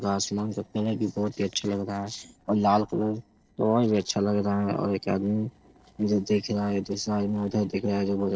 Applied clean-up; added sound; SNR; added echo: neural separator model SepFormer DNS4.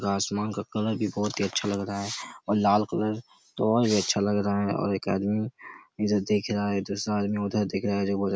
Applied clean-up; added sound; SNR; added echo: none; none; none; none.